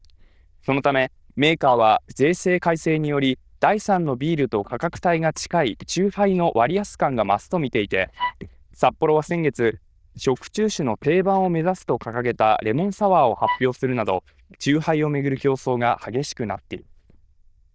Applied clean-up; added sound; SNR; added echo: neural diffusion model UNIVERSE++.